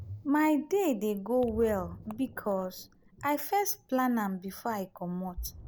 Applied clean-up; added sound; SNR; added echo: none; Ocean; 17 dB; none.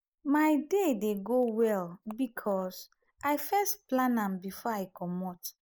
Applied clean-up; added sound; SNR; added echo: neural mask model Resemble Enhance denoiser.